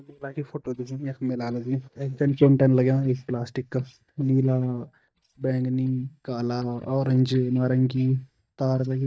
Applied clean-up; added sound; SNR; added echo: neural mask model DeepFilterNet 3.